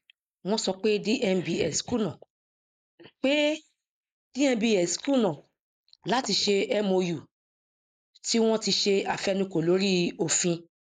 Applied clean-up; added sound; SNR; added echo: neural mask model Resemble Enhance denoiser.